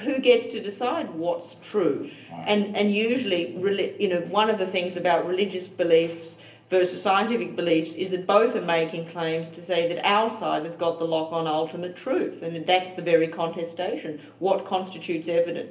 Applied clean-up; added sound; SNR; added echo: none; none; none; reverberation time 0.3 s.